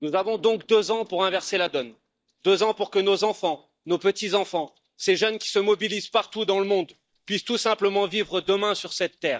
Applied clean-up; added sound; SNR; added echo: neural mask model DeepFilterNet 3.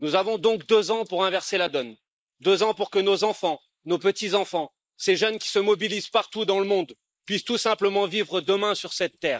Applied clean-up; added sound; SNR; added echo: neural mask model Resemble Enhance denoiser.